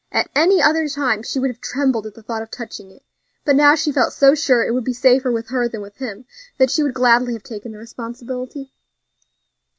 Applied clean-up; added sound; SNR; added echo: none; none; none; none.